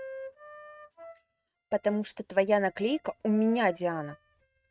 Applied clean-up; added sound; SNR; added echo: neural mask model RNNoise.